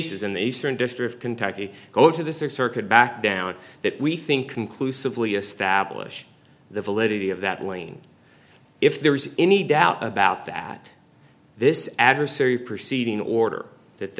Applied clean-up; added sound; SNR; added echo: none; none; none; none.